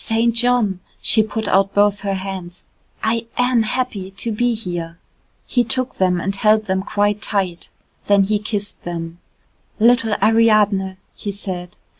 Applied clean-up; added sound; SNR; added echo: none; none; none; none.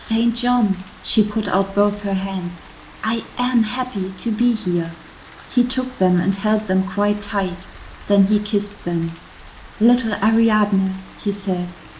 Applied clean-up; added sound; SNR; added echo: none; Rain; 20 dB; reverberation time 0.4 s.